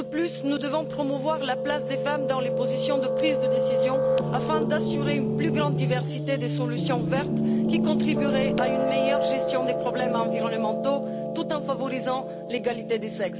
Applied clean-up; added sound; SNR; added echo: none; Piano; -3 dB; none.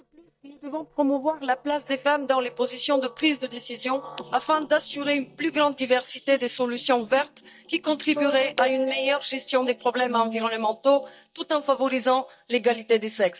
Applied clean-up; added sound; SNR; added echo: neural mask model DeepFilterNet 3.